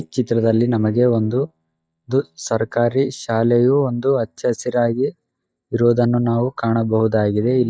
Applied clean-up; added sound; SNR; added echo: neural mask model DeepFilterNet 3.